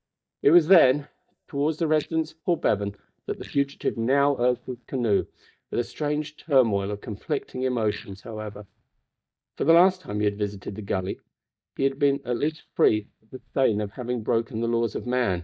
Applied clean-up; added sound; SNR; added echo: neural mask model DeepFilterNet 3.